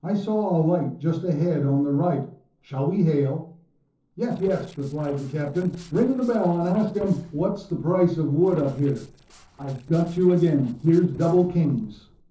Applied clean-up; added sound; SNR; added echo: neural separator model SepFormer DNS4.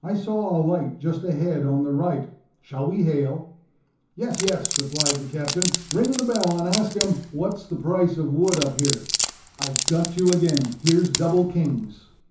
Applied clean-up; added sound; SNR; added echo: none; Wood; 5 dB; reverberation time 0.9 s.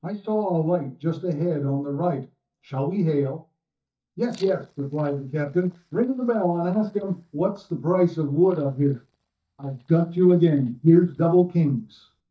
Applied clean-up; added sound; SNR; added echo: neural mask model DeepFilterNet 3.